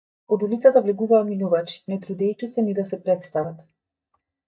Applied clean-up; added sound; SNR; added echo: neural mask model DeepFilterNet 3.